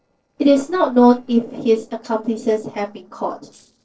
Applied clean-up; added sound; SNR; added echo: neural separator model SepFormer DNS4.